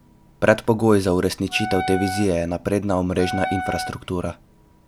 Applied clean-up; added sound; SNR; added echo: none; Wind instrument, woodwind instrument; 8 dB; none.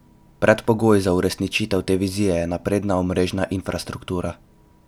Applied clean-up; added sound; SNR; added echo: none; none; none; none.